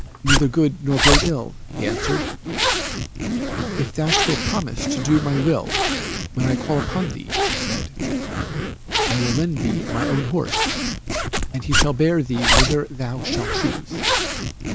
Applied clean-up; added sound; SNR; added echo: none; Zipper (clothing); -1 dB; none.